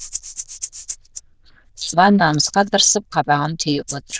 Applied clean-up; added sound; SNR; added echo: neural diffusion model UNIVERSE++.